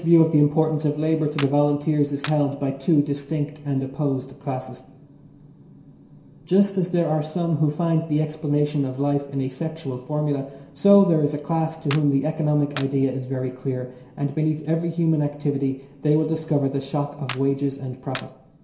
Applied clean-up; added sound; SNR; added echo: none; Clapping; 17 dB; reverberation time 0.7 s.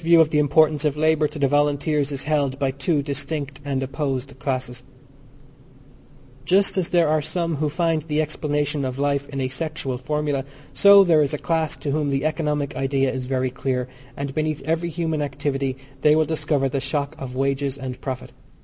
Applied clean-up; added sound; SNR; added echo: none; none; none; none.